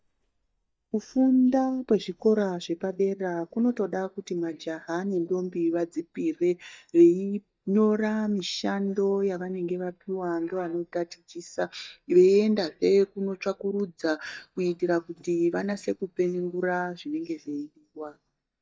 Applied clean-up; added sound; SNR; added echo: neural mask model DeepFilterNet 3.